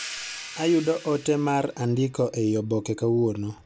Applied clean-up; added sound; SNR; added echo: none; Hi-hat; 17 dB; none.